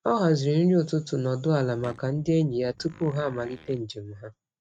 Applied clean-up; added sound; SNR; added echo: neural mask model RNNoise.